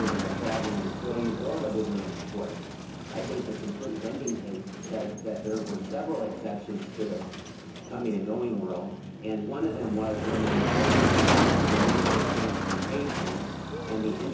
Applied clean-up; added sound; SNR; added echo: none; Motor vehicle (road); -2 dB; reverberation time 0.6 s.